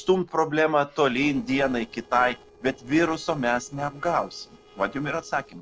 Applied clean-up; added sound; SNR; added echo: neural separator model SepFormer DNS4.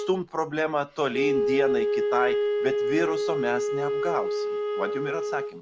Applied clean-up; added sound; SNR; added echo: none; Wind instrument, woodwind instrument; -3 dB; none.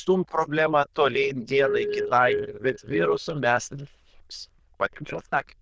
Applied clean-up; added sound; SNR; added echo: neural diffusion model UNIVERSE++.